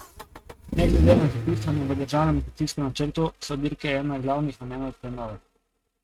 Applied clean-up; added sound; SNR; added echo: neural mask model RNNoise.